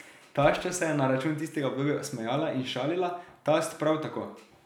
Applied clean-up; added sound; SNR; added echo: none; none; none; none.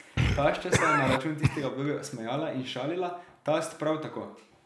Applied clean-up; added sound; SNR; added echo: none; Cough; -1 dB; none.